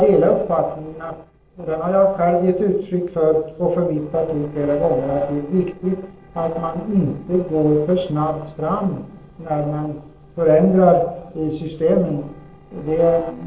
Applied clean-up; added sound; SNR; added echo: neural separator model SepFormer DNS4.